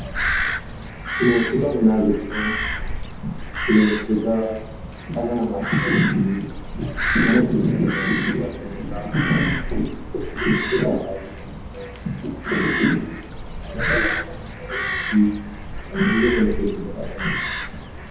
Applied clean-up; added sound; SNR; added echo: none; Crow; 4 dB; reverberation time 0.9 s.